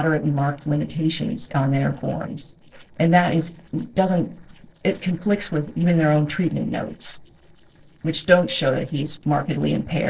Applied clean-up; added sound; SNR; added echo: neural separator model SepFormer DNS4.